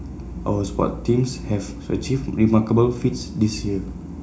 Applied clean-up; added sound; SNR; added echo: none; none; none; reverberation time 0.4 s.